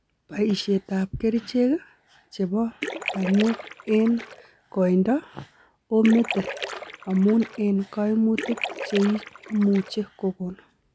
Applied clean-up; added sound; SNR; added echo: none; Splash, splatter; 10 dB; none.